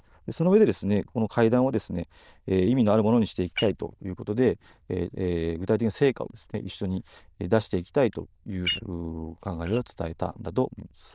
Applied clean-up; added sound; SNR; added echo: neural diffusion model UNIVERSE++.